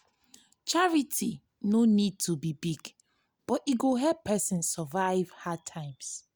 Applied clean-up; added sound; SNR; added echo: none; none; none; none.